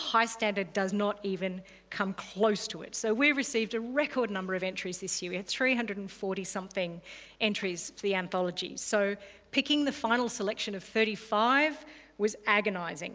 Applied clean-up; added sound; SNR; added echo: none; none; none; none.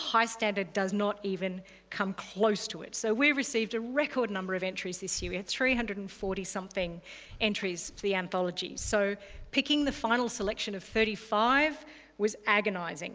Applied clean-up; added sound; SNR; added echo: none; Breathing; 18 dB; none.